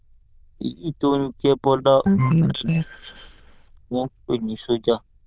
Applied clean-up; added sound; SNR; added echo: neural diffusion model UNIVERSE++.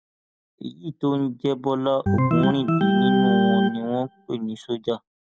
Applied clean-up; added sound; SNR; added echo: none; Organ; -4 dB; none.